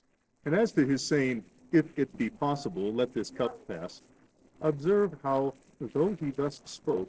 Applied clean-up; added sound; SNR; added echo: neural separator model SepFormer DNS4.